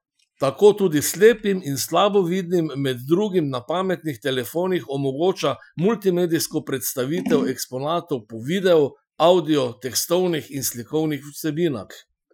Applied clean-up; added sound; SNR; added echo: classical method Wiener filter.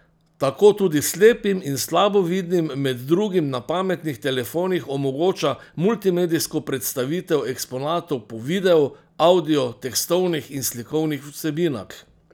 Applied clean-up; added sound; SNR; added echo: none; none; none; none.